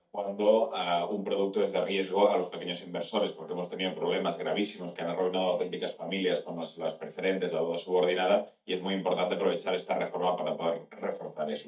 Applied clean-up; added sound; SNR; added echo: neural mask model DeepFilterNet 3.